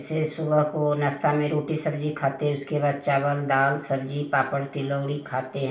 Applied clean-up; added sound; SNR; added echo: none; none; none; reverberation time 0.4 s.